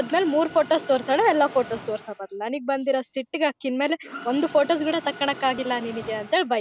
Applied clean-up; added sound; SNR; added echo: none; Mechanisms; 17 dB; none.